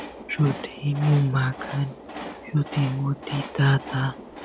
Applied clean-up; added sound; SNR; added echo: none; Train; 13 dB; none.